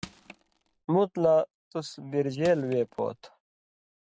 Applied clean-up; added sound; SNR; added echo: none; Crushing; 18 dB; none.